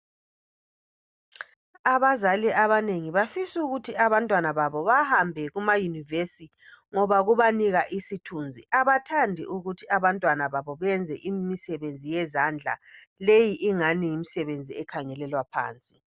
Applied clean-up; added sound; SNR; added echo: none; none; none; none.